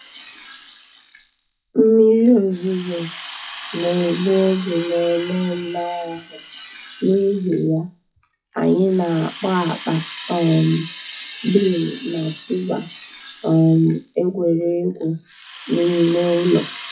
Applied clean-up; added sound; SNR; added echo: classical method WPE with log-MMSE.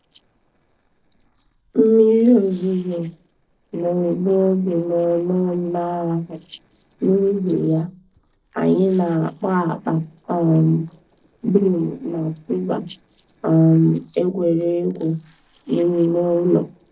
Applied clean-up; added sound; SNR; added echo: neural separator model SepFormer DNS4.